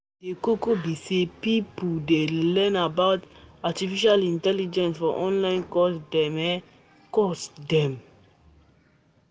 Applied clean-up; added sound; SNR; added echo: none; none; none; none.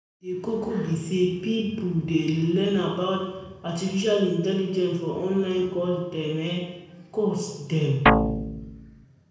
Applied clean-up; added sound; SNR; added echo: none; Guitar; -3 dB; reverberation time 1.0 s.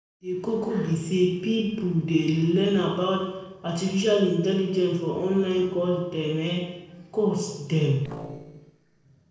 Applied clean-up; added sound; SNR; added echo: neural separator model SepFormer DNS4.